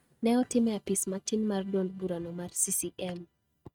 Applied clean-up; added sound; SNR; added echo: neural mask model RNNoise.